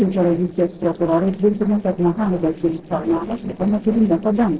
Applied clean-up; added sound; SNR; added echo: neural separator model SepFormer DNS4.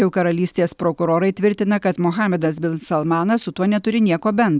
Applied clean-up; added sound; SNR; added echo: none; none; none; none.